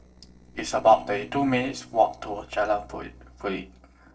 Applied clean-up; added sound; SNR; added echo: neural separator model SepFormer DNS4.